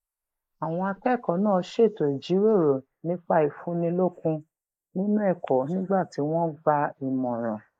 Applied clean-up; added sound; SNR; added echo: neural mask model Resemble Enhance denoiser.